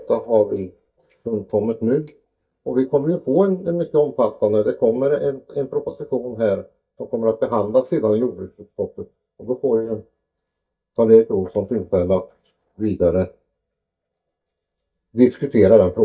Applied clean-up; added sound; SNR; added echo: neural mask model DeepFilterNet 3.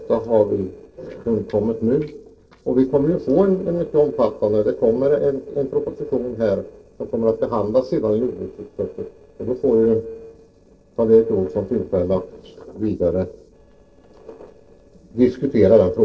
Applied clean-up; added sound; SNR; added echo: neural separator model SepFormer DNS4.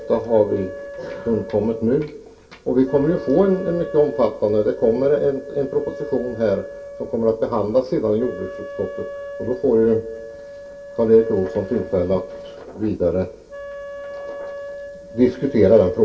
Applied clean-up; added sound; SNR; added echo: none; Wind instrument, woodwind instrument; 15 dB; reverberation time 0.2 s.